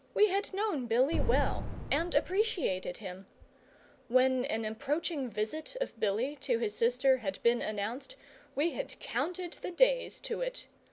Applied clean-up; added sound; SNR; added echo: none; Boom; 2 dB; none.